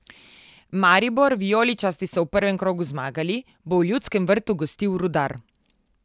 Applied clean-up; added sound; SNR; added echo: none; none; none; none.